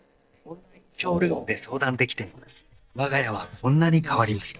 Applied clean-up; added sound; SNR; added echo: neural mask model DeepFilterNet 3.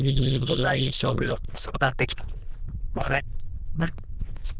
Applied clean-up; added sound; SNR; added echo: neural diffusion model UNIVERSE++.